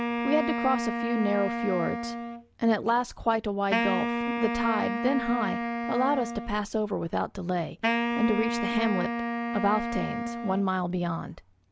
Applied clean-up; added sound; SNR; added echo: none; Wind instrument, woodwind instrument; 2 dB; none.